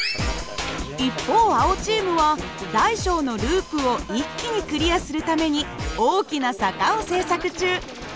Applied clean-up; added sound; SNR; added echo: none; none; none; none.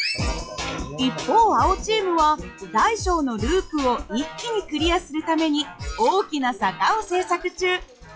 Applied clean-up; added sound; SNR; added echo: classical method log-MMSE.